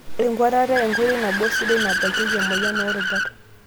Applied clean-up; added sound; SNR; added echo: none; Accelerating, revving, vroom / Car; 2 dB; none.